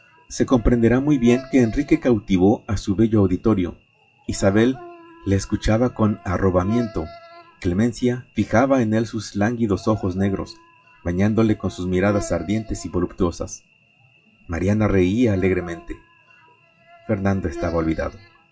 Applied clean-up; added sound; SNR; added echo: classical method WPE with log-MMSE.